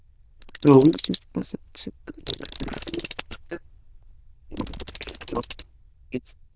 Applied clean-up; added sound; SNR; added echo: neural diffusion model UNIVERSE++.